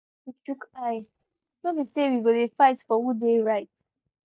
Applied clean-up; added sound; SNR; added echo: neural mask model DeepFilterNet 3.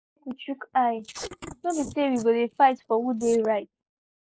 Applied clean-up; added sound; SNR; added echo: neural mask model Resemble Enhance denoiser.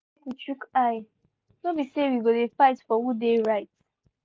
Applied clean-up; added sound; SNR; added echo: none; none; none; none.